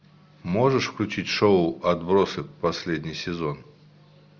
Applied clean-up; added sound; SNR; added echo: none; none; none; none.